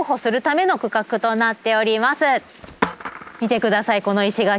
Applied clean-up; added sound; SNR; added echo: none; Skateboard; 15 dB; none.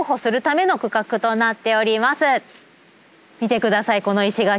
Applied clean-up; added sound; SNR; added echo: none; none; none; none.